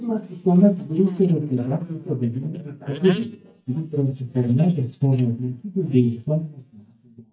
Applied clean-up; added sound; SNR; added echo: neural mask model DeepFilterNet 3.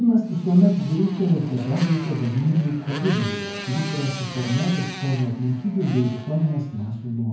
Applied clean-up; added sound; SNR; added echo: none; Motorcycle; 14 dB; reverberation time 0.9 s.